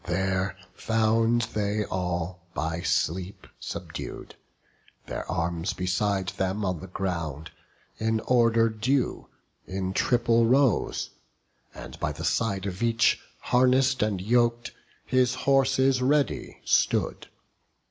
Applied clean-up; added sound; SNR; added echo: none; none; none; none.